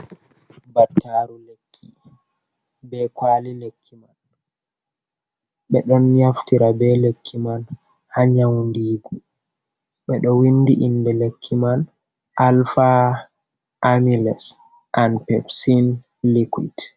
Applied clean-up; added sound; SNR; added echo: none; none; none; none.